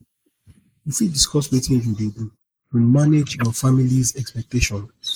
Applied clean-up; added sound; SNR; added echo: neural mask model Resemble Enhance denoiser.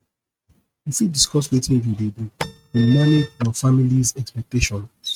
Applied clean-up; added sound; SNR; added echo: neural mask model RNNoise.